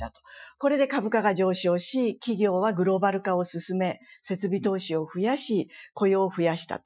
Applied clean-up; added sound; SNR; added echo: classical method Wiener filter.